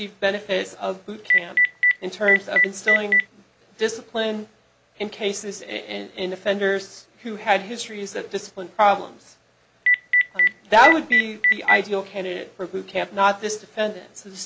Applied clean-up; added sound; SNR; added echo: none; Telephone; -5 dB; none.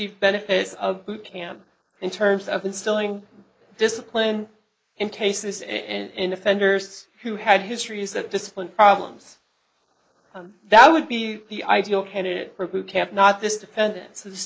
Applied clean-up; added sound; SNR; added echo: neural mask model Resemble Enhance denoiser.